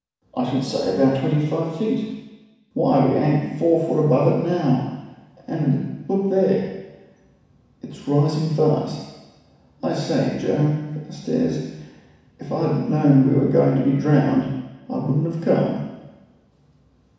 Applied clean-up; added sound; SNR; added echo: none; none; none; reverberation time 1.1 s.